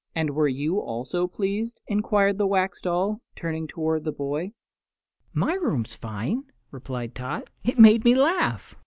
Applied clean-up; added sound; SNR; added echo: none; none; none; none.